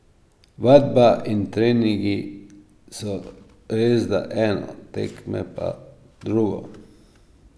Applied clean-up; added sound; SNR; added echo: none; none; none; none.